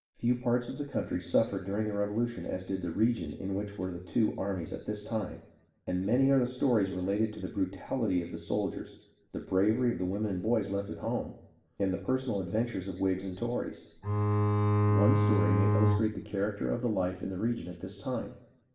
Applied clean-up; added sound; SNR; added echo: none; Bowed string instrument; -5 dB; reverberation time 0.8 s.